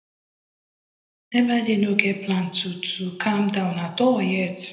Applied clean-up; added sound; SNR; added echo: none; none; none; reverberation time 0.8 s.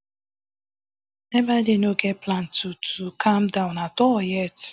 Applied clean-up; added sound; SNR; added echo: none; none; none; none.